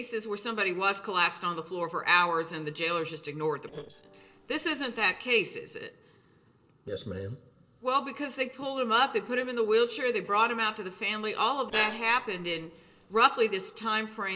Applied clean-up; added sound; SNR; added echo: neural separator model SepFormer DNS4.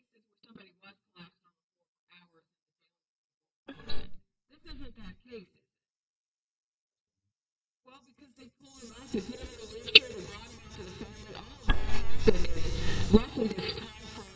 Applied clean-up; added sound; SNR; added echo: neural mask model DeepFilterNet 3.